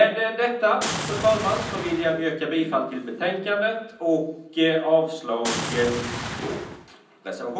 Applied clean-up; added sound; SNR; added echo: none; Boom; 6 dB; reverberation time 0.6 s.